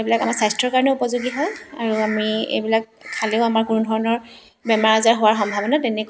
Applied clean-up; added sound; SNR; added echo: none; none; none; none.